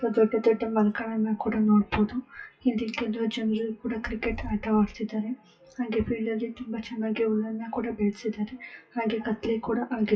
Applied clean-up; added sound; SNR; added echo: classical method WPE with log-MMSE.